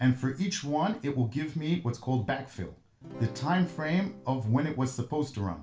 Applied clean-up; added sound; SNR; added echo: none; Acoustic guitar / Strum; 17 dB; reverberation time 0.3 s.